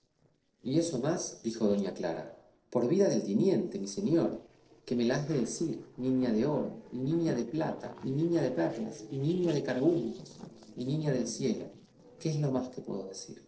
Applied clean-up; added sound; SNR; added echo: neural separator model SepFormer DNS4.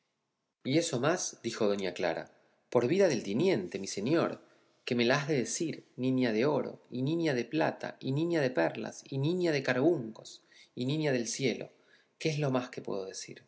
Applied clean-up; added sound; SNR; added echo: none; none; none; none.